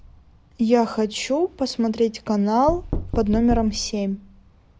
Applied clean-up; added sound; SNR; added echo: none; Knock; 11 dB; none.